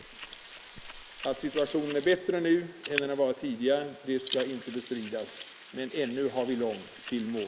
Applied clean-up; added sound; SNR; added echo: neural mask model Resemble Enhance denoiser.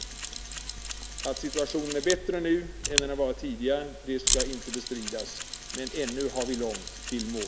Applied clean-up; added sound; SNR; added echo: none; Mechanisms; 2 dB; none.